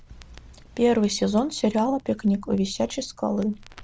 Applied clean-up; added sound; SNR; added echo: none; Crackle; 14 dB; none.